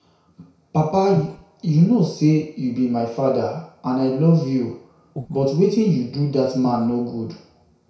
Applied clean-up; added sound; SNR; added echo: none; Breathing; 12 dB; reverberation time 0.6 s.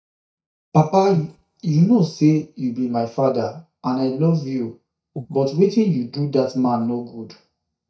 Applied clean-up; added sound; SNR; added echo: neural mask model DeepFilterNet 3.